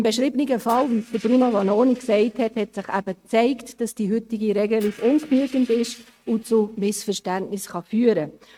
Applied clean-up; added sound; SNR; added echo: neural mask model RNNoise.